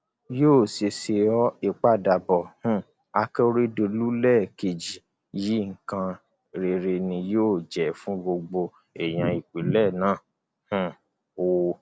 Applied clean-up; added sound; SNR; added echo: none; none; none; none.